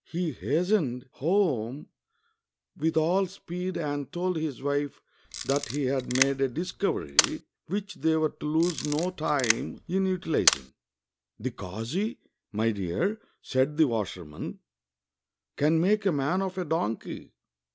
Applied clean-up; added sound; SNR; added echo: none; Camera; 3 dB; none.